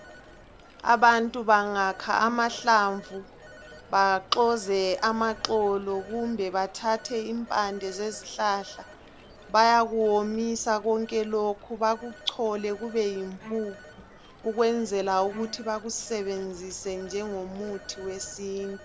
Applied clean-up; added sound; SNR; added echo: none; Telephone + Bowed string instrument; 19 dB; none.